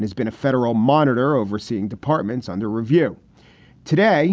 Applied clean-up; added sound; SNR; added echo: none; none; none; none.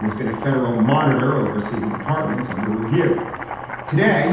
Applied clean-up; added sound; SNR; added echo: none; Domestic sounds, home sounds; 11 dB; reverberation time 0.9 s.